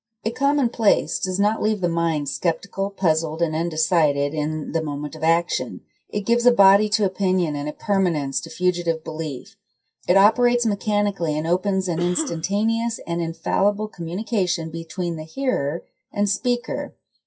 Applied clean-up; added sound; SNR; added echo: classical method WPE with log-MMSE.